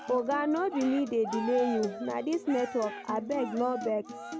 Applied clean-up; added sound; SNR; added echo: none; Acoustic guitar + Cheering; 9 dB; none.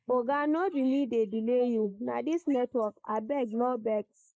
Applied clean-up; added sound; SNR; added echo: neural mask model Resemble Enhance denoiser.